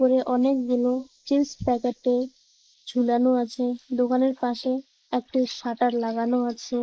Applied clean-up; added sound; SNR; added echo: neural mask model Resemble Enhance denoiser.